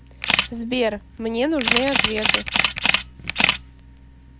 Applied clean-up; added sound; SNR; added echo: none; Camera; -3 dB; none.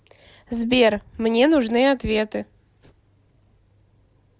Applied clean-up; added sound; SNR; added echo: none; none; none; none.